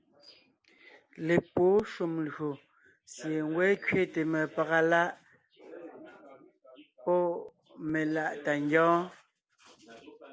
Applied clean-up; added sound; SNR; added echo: none; none; none; none.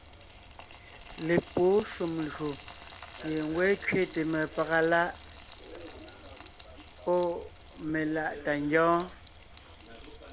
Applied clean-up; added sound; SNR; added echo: none; Frying (food); 13 dB; none.